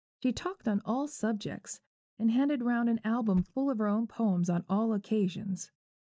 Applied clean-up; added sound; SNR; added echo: neural mask model DeepFilterNet 3.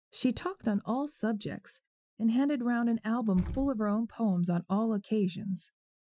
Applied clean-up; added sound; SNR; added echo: classical method Wiener filter.